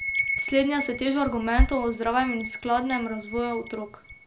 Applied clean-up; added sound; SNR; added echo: none; Wind chime; 3 dB; none.